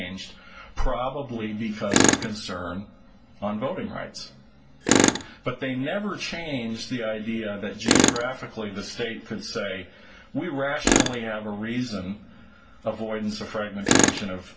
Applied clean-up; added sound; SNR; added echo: none; Tools; -3 dB; reverberation time 0.2 s.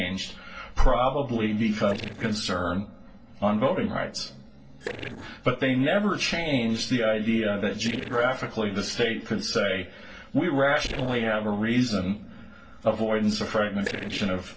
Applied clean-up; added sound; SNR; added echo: neural separator model SepFormer DNS4.